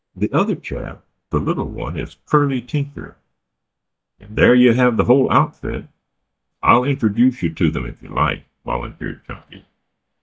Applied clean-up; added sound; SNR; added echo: neural mask model DeepFilterNet 3.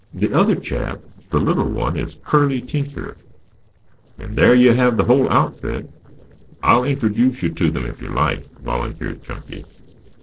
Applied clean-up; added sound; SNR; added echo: neural separator model SepFormer DNS4.